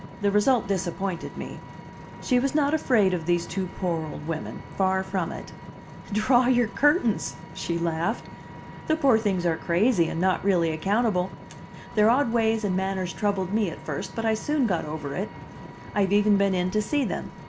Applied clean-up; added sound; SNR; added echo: none; Vehicle; 15 dB; none.